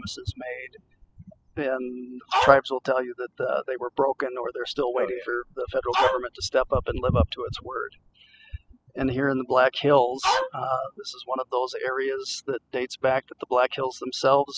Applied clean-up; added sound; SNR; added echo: classical method spectral subtraction.